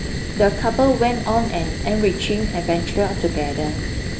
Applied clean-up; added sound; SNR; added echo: none; Fire; 4 dB; none.